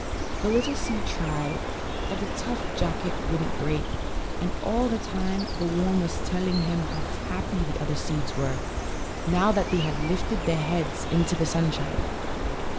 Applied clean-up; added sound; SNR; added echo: none; Bird; 0 dB; none.